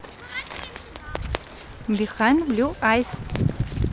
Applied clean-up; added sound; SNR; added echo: none; none; none; none.